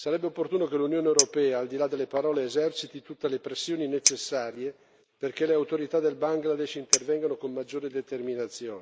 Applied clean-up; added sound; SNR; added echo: neural mask model Resemble Enhance denoiser.